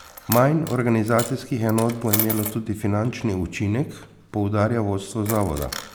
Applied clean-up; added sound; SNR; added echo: none; Coin (dropping); 11 dB; none.